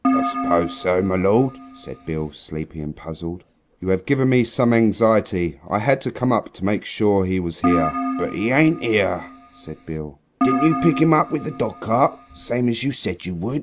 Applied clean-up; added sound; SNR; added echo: none; Keyboard (musical); 5 dB; none.